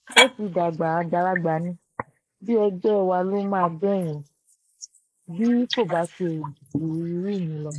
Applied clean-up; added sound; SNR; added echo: neural mask model Resemble Enhance denoiser.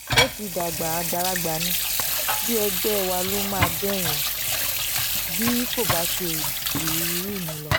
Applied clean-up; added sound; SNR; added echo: none; Sink (filling or washing) / Water tap, faucet; -5 dB; none.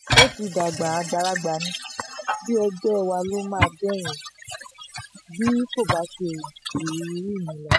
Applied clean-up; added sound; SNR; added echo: classical method spectral subtraction.